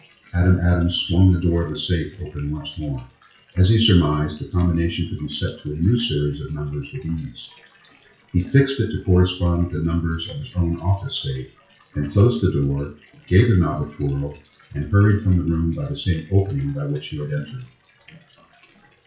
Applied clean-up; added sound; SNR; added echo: classical method WPE with log-MMSE.